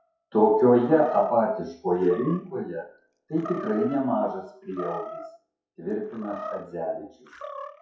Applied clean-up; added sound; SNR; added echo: classical method WPE with log-MMSE.